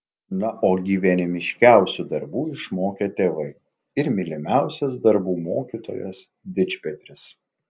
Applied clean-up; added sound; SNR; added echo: none; none; none; none.